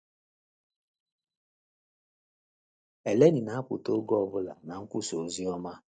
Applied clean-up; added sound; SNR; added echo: neural mask model DeepFilterNet 3.